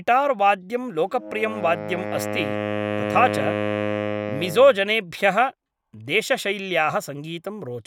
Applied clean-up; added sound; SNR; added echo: none; Wind instrument, woodwind instrument; 7 dB; none.